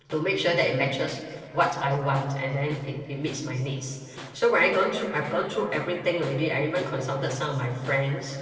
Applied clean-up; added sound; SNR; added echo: neural separator model SepFormer DNS4.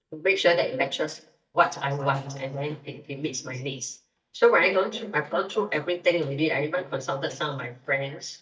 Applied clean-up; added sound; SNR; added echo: neural mask model DeepFilterNet 3.